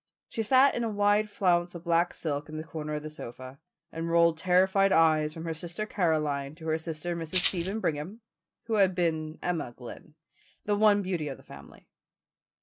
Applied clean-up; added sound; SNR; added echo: neural mask model RNNoise.